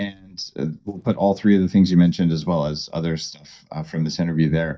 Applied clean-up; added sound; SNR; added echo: neural mask model DeepFilterNet 3.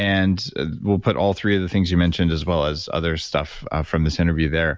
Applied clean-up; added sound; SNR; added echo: none; none; none; none.